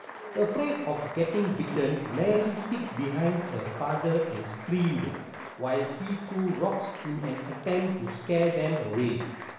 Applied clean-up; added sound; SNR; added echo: none; Applause; 12 dB; reverberation time 0.9 s.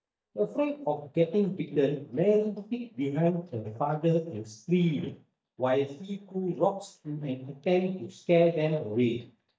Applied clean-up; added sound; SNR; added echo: neural mask model DeepFilterNet 3.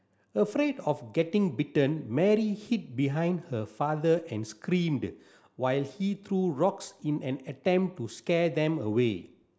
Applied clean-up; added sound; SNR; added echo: none; none; none; none.